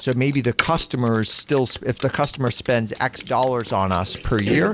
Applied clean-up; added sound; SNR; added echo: none; Drip; 11 dB; none.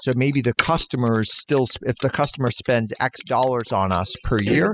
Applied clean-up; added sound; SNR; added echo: classical method spectral subtraction.